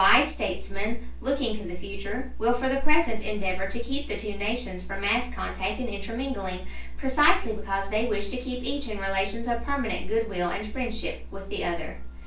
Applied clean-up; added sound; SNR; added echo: none; none; none; reverberation time 0.3 s.